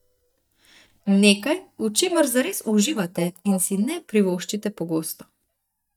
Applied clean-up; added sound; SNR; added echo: neural mask model DeepFilterNet 3.